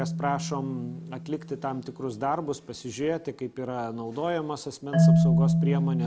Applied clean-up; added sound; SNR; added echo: none; Marimba, xylophone; -5 dB; none.